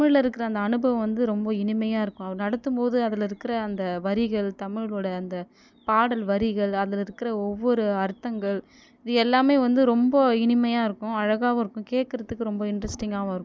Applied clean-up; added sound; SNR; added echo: none; none; none; none.